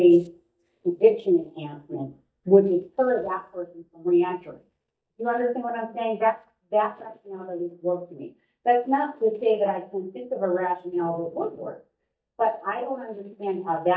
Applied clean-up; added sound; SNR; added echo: neural mask model DeepFilterNet 3.